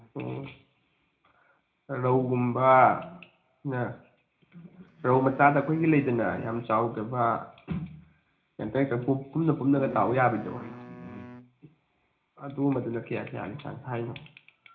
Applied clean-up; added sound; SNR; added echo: none; Wind instrument, woodwind instrument; 19 dB; reverberation time 0.4 s.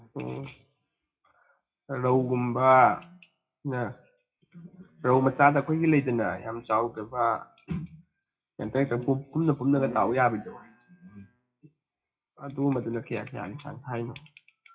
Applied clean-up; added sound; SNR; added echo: classical method WPE with log-MMSE.